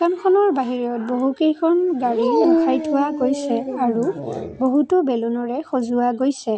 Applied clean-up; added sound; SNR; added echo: none; Dog; 3 dB; none.